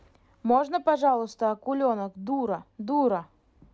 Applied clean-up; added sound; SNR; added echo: none; none; none; none.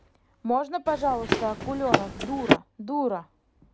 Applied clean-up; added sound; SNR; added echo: none; Run; -3 dB; none.